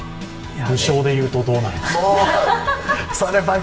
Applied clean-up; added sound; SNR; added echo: none; none; none; reverberation time 1.0 s.